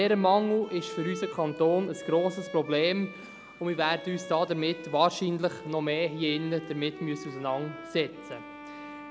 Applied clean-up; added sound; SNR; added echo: none; Bowed string instrument; 15 dB; none.